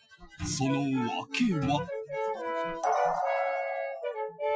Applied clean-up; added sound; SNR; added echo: classical method Wiener filter.